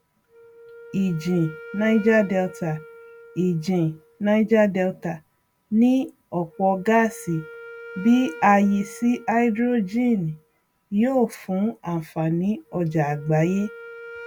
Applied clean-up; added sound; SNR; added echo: none; Wind instrument, woodwind instrument; 20 dB; none.